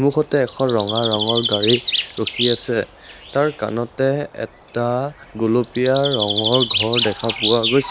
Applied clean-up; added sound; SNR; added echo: none; Bird; 5 dB; none.